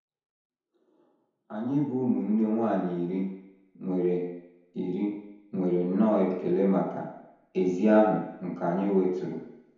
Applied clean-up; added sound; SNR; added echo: none; none; none; reverberation time 0.9 s.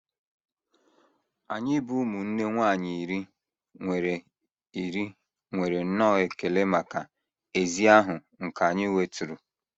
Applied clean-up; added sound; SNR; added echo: none; none; none; none.